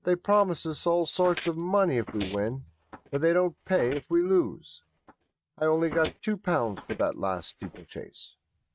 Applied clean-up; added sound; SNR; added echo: neural mask model RNNoise.